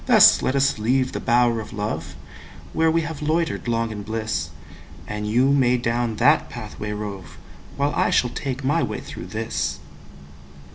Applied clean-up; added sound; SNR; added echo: none; Train; 13 dB; none.